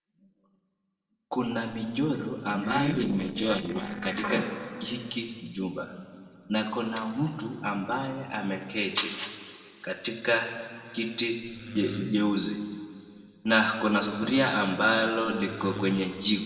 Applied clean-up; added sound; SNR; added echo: neural separator model SepFormer DNS4.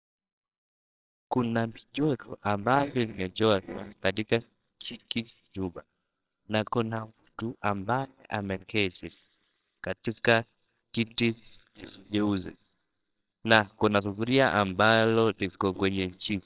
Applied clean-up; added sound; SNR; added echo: neural separator model SepFormer WHAMR!.